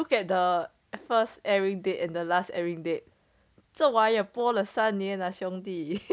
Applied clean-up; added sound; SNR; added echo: none; none; none; none.